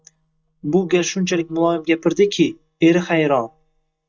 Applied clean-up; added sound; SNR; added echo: neural mask model DeepFilterNet 3.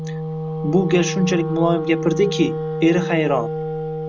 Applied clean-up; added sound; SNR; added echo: none; Wind instrument, woodwind instrument; 5 dB; none.